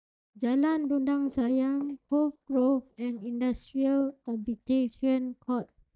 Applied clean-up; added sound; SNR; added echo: neural mask model DeepFilterNet 3.